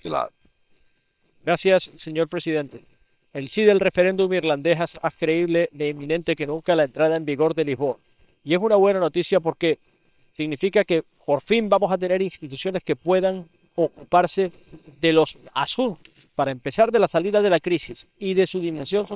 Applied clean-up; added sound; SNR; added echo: neural separator model SepFormer WHAM!.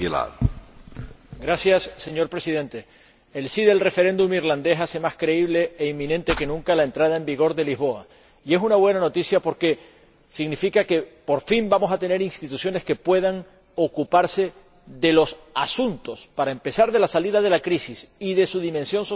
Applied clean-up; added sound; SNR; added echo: none; none; none; none.